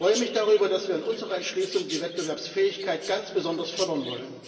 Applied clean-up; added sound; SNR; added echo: none; Chirp, tweet; 14 dB; reverberation time 2.3 s.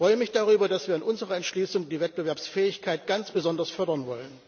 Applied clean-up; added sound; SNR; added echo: none; none; none; none.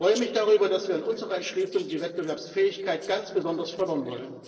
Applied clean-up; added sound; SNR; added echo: neural separator model SepFormer DNS4.